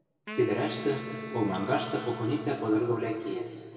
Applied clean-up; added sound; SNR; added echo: none; Wind instrument, woodwind instrument; 12 dB; reverberation time 2.3 s.